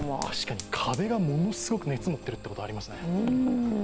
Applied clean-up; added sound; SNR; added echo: none; Fire; 15 dB; none.